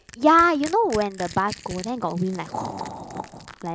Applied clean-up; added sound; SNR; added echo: none; Crushing; 18 dB; none.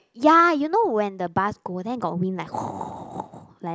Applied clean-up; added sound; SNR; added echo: none; none; none; none.